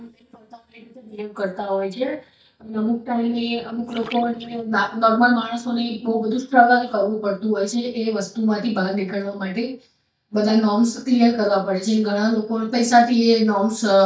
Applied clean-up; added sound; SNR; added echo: neural mask model DeepFilterNet 3.